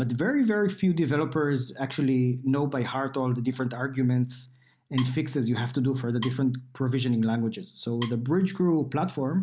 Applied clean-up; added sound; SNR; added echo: none; Wood; 18 dB; none.